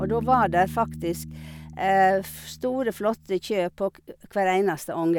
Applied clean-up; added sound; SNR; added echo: none; Bass guitar; 14 dB; none.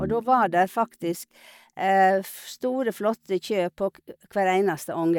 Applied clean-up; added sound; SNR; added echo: neural mask model DeepFilterNet 3.